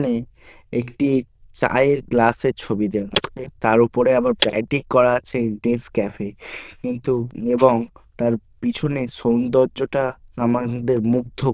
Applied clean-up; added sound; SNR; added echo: neural diffusion model UNIVERSE++.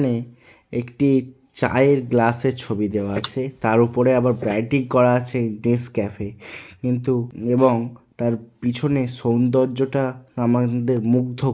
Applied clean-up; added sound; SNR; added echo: neural mask model Resemble Enhance denoiser.